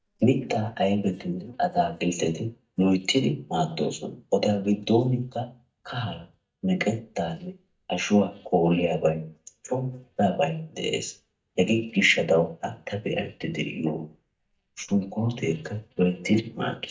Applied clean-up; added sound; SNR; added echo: neural mask model DeepFilterNet 3.